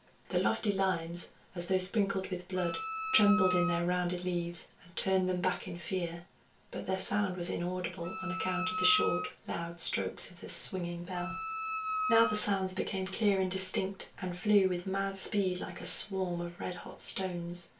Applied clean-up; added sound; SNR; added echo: none; Wind instrument, woodwind instrument; 5 dB; reverberation time 0.2 s.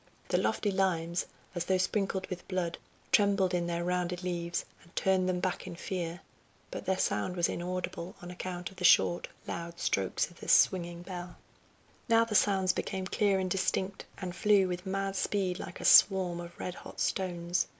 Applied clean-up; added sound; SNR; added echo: none; none; none; none.